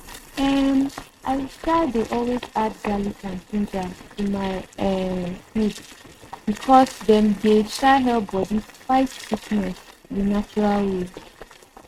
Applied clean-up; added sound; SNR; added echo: neural mask model RNNoise.